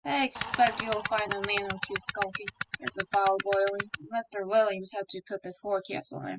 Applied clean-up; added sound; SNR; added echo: classical method spectral subtraction.